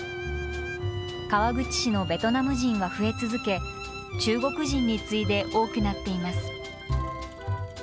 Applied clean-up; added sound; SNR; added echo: none; Motor vehicle (road); 17 dB; none.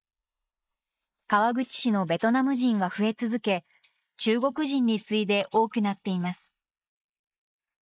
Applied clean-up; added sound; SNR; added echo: neural mask model Resemble Enhance denoiser.